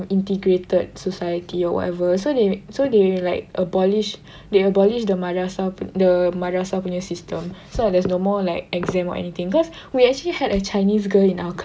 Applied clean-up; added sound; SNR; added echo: none; none; none; none.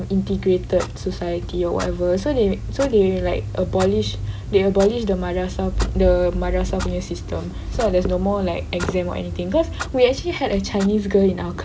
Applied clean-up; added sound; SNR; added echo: none; Clock; 7 dB; none.